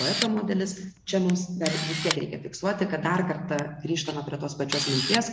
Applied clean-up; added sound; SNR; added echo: none; Camera; 7 dB; none.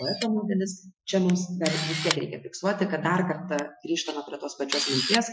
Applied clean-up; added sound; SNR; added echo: classical method Wiener filter.